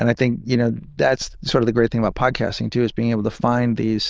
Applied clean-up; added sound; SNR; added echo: neural diffusion model UNIVERSE++.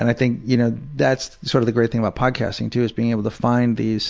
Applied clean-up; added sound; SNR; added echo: none; none; none; none.